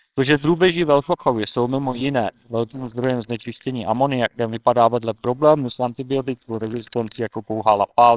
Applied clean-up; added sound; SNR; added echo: neural separator model SepFormer WHAMR!.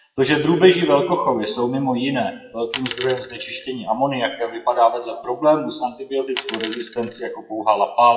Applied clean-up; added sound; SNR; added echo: classical method WPE with log-MMSE.